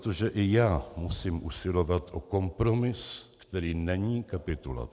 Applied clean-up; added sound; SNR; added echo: none; none; none; none.